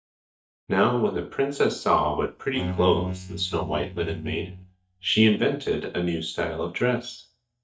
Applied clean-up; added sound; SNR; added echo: neural mask model DeepFilterNet 3.